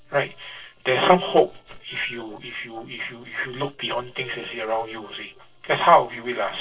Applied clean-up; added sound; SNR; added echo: neural separator model SepFormer DNS4.